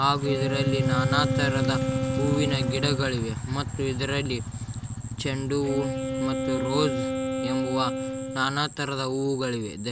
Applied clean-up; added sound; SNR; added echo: none; Wind instrument, woodwind instrument; 5 dB; none.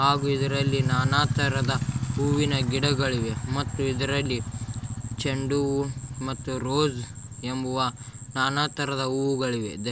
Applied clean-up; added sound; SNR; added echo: none; none; none; none.